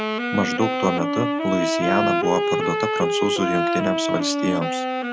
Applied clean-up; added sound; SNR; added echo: none; Wind instrument, woodwind instrument; -2 dB; none.